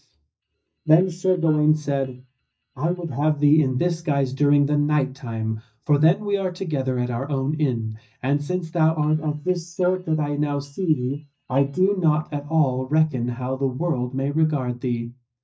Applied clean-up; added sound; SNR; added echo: neural mask model DeepFilterNet 3.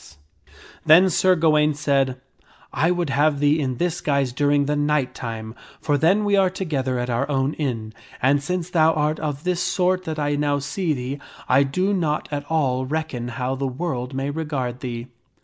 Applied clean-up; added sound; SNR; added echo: none; none; none; none.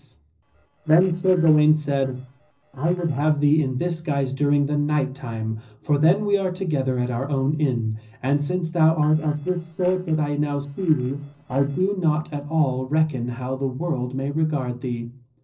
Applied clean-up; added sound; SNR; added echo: neural separator model SepFormer DNS4.